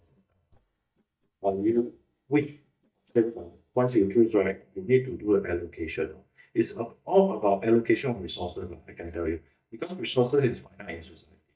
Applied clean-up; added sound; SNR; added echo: neural mask model DeepFilterNet 3.